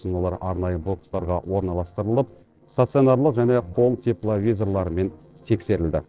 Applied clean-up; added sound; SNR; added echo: neural separator model SepFormer DNS4.